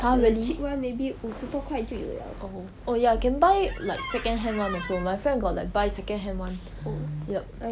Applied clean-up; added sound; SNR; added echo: none; Squeak; 11 dB; none.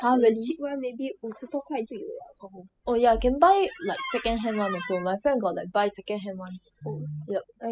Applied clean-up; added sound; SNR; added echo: classical method spectral subtraction.